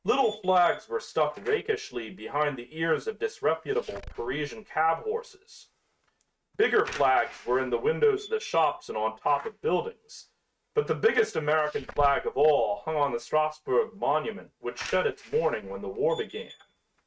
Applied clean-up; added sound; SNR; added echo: neural mask model RNNoise.